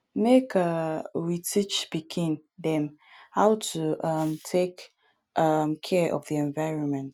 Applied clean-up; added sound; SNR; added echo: none; none; none; none.